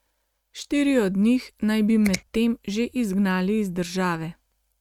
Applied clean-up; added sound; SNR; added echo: neural mask model RNNoise.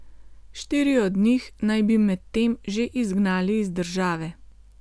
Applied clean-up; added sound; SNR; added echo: none; none; none; none.